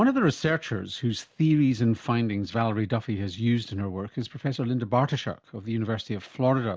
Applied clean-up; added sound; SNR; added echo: none; none; none; none.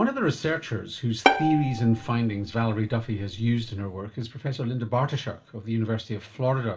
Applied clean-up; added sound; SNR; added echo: none; Bowed string instrument; 3 dB; reverberation time 0.5 s.